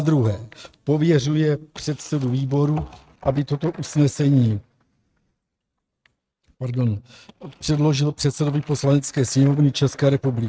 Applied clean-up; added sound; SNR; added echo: neural mask model RNNoise.